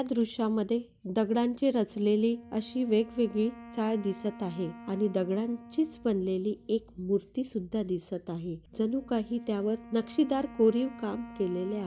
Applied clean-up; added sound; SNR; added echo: none; Wind instrument, woodwind instrument; 19 dB; none.